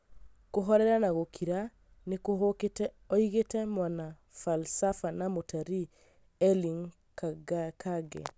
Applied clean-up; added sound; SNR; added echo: none; none; none; none.